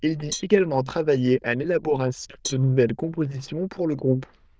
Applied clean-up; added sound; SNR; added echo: neural diffusion model UNIVERSE++.